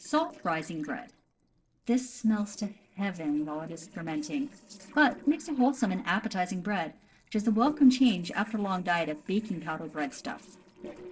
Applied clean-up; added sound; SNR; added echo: neural separator model SepFormer DNS4.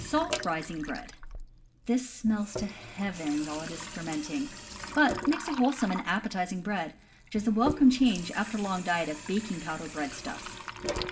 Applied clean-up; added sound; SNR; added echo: none; Sink (filling or washing) / Water tap, faucet; 10 dB; reverberation time 0.5 s.